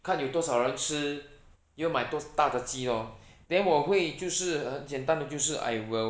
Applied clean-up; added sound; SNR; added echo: none; none; none; none.